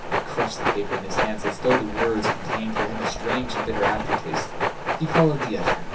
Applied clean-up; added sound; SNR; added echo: none; Train; -2 dB; reverberation time 0.3 s.